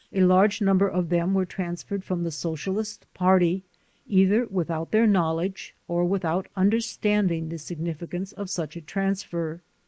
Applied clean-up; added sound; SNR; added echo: neural mask model Resemble Enhance denoiser.